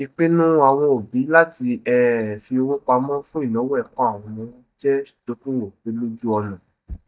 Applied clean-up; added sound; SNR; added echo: neural mask model DeepFilterNet 3.